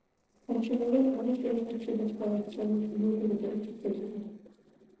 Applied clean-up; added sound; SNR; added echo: neural separator model SepFormer DNS4.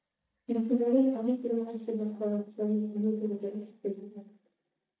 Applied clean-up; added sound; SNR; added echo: neural mask model DeepFilterNet 3.